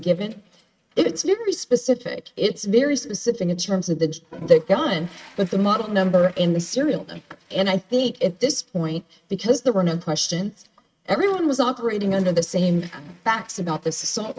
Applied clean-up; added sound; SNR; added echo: neural mask model RNNoise.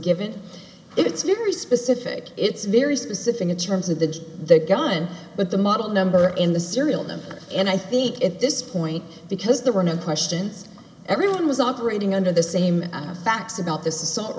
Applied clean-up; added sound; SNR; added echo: none; none; none; none.